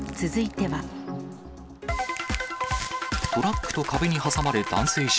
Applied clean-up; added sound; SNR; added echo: none; Crushing; 16 dB; none.